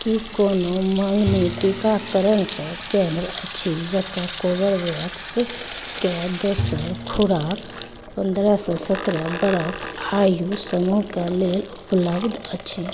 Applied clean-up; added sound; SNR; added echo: none; Sink (filling or washing) / Water tap, faucet + Bowed string instrument; 8 dB; none.